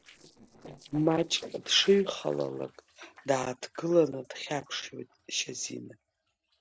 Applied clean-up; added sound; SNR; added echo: neural separator model SepFormer DNS4.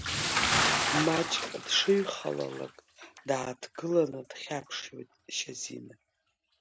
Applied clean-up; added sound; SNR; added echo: none; Bathtub (filling or washing) / Splash, splatter; 1 dB; none.